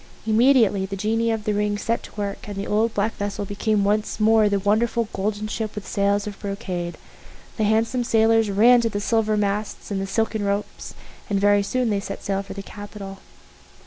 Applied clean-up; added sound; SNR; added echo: none; none; none; none.